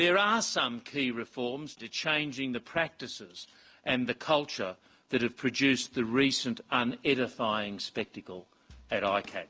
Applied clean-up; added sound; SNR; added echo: none; none; none; none.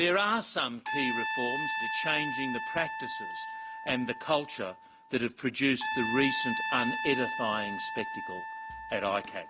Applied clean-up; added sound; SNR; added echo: none; Trumpet; 4 dB; none.